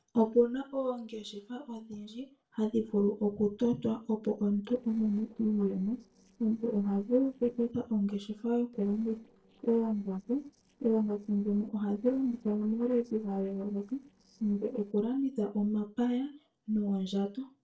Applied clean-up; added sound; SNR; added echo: neural separator model SepFormer DNS4.